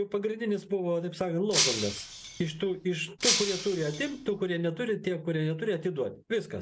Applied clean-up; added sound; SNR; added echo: none; Shatter; 2 dB; none.